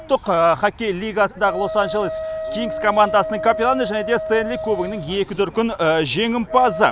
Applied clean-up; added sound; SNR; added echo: none; Wind instrument, woodwind instrument; 9 dB; none.